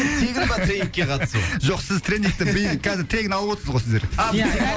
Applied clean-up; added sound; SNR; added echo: none; none; none; none.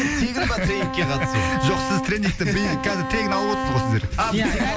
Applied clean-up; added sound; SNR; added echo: none; Bowed string instrument; 5 dB; none.